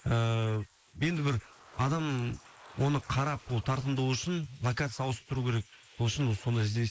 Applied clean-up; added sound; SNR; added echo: neural mask model Resemble Enhance denoiser.